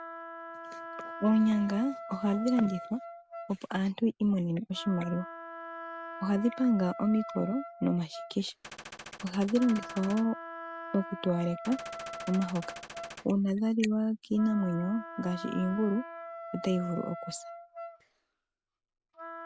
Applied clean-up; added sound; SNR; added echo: none; Wind instrument, woodwind instrument + Gunshot, gunfire; 12 dB; none.